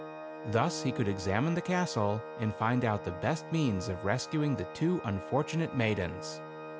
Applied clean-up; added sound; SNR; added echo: none; Organ; 10 dB; none.